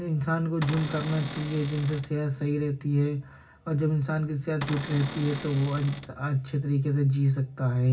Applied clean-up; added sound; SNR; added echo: none; Cupboard open or close / Door; 11 dB; reverberation time 0.4 s.